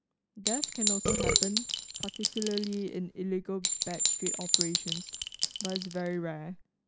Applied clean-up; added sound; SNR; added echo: none; Burping, eructation + Chink, clink; -4 dB; none.